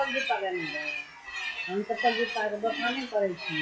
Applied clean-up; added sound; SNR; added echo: classical method WPE with log-MMSE.